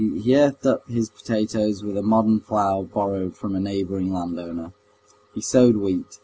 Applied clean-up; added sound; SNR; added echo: none; none; none; none.